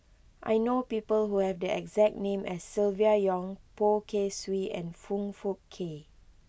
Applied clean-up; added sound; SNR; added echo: none; none; none; none.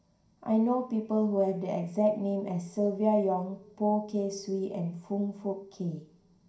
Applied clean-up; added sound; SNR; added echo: none; none; none; reverberation time 0.5 s.